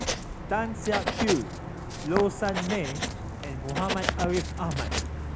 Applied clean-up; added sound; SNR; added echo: none; Writing; 1 dB; none.